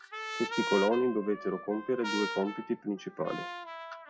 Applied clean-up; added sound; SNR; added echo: classical method WPE with log-MMSE.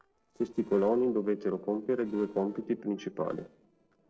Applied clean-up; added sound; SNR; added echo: neural separator model SepFormer DNS4.